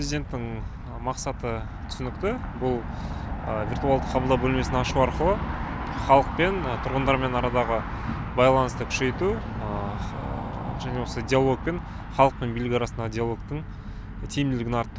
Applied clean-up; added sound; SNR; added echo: none; none; none; none.